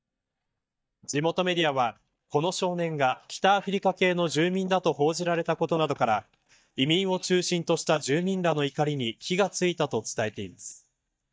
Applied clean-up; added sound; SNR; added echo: neural mask model DeepFilterNet 3.